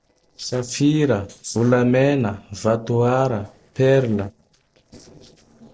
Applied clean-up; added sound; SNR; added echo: neural separator model SepFormer DNS4.